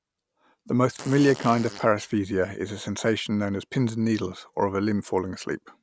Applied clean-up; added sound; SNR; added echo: none; Fart; 16 dB; none.